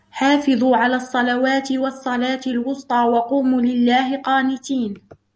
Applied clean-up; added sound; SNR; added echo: none; none; none; none.